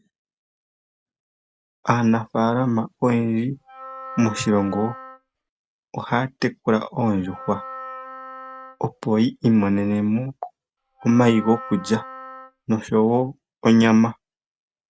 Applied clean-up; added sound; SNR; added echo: none; Wind instrument, woodwind instrument; 15 dB; none.